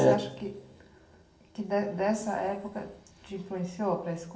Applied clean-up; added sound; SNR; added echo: none; none; none; reverberation time 0.9 s.